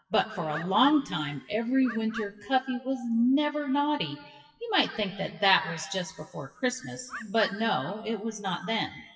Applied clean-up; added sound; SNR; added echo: classical method WPE with log-MMSE.